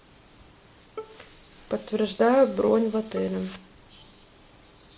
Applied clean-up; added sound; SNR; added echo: none; Bowed string instrument; 19 dB; none.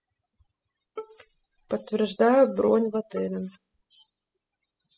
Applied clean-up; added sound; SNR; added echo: classical method spectral subtraction.